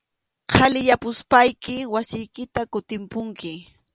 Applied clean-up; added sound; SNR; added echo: none; none; none; none.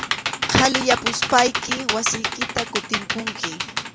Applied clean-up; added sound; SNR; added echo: none; Computer keyboard; 2 dB; none.